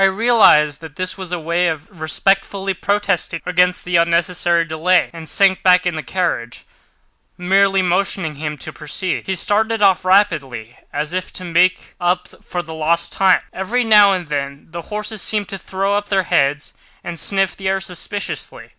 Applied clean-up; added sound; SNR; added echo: none; none; none; none.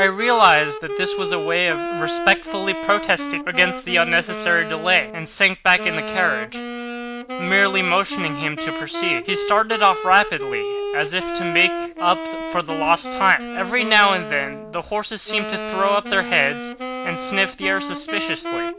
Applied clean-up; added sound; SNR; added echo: none; Wind instrument, woodwind instrument; 7 dB; none.